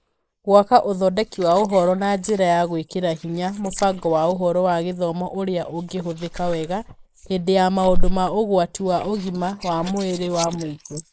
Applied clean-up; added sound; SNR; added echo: neural mask model Resemble Enhance denoiser.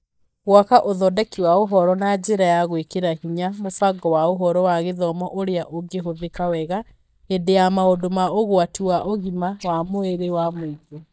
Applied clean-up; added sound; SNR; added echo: neural mask model DeepFilterNet 3.